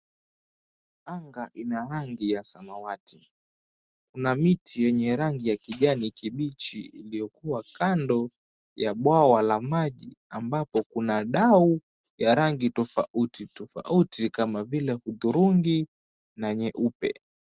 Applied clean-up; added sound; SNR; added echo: neural mask model RNNoise.